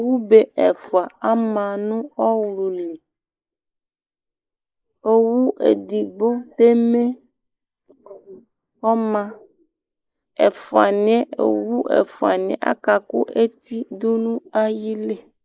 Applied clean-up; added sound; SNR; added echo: neural mask model Resemble Enhance denoiser.